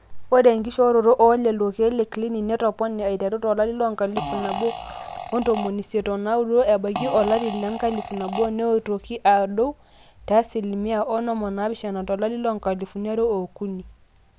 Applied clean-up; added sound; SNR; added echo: none; Fart; 10 dB; none.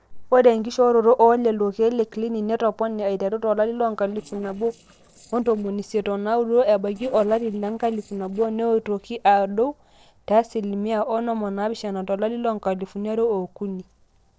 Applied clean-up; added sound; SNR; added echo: neural separator model SepFormer DNS4.